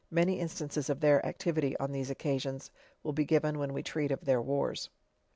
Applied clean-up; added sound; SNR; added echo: none; none; none; none.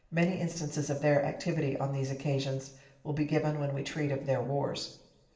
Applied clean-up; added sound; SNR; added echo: none; none; none; reverberation time 0.7 s.